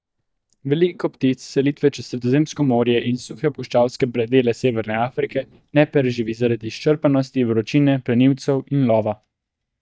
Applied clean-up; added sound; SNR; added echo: neural mask model DeepFilterNet 3.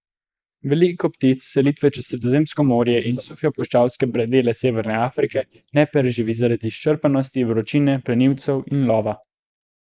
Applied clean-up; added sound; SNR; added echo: neural mask model Resemble Enhance denoiser.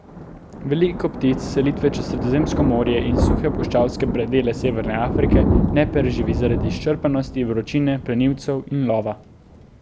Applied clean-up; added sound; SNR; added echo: none; Thunder; 2 dB; none.